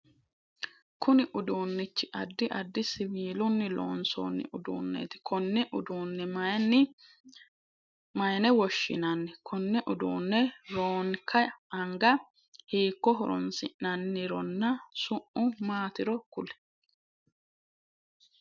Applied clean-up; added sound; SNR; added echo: none; none; none; none.